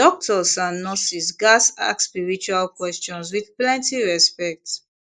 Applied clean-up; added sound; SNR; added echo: neural mask model Resemble Enhance denoiser.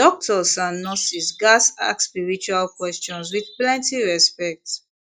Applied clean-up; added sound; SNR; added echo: classical method log-MMSE.